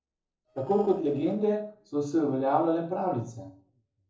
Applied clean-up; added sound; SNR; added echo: neural separator model SepFormer DNS4.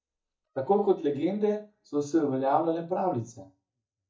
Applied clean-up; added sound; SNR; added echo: neural mask model DeepFilterNet 3.